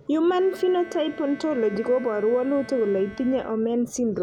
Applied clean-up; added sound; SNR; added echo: none; Bowed string instrument; 19 dB; none.